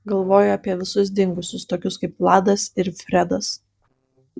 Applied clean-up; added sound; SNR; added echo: neural separator model SepFormer DNS4.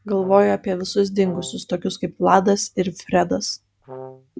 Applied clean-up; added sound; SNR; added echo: none; Brass instrument; 17 dB; none.